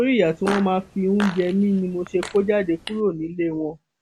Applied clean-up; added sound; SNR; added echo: none; Fart; 13 dB; none.